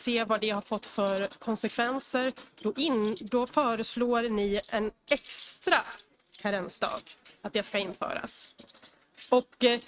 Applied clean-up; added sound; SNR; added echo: neural mask model RNNoise.